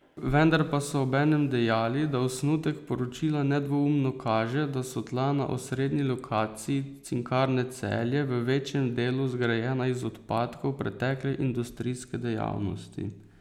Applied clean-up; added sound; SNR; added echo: none; none; none; none.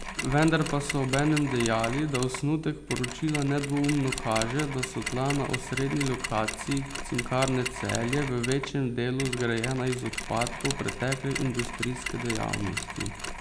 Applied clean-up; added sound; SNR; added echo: none; Mechanisms; 5 dB; none.